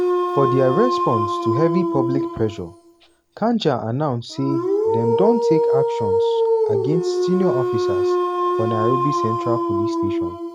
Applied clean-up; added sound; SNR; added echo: none; Dog; -3 dB; none.